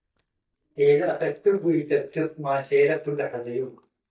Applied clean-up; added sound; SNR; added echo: neural mask model DeepFilterNet 3.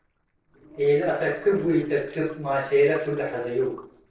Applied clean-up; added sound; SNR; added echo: neural separator model SepFormer DNS4.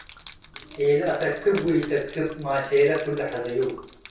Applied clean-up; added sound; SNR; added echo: none; Gurgling / Liquid; 20 dB; reverberation time 0.6 s.